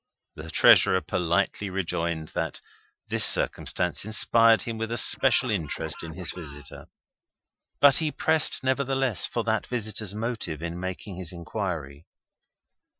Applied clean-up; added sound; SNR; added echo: classical method Wiener filter.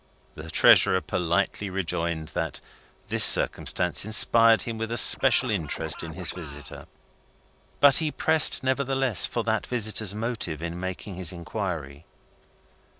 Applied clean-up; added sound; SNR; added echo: none; Scratching (performance technique); 16 dB; none.